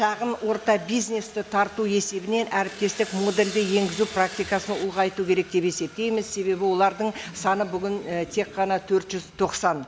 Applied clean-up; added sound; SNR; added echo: none; Sawing; 18 dB; none.